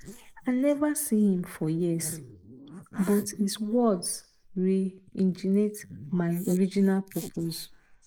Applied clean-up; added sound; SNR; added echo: neural mask model Resemble Enhance denoiser.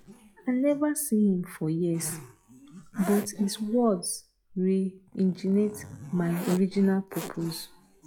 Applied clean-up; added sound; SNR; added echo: classical method log-MMSE.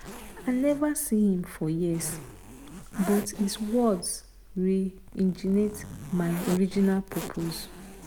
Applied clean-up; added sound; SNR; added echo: none; Zipper (clothing); 13 dB; none.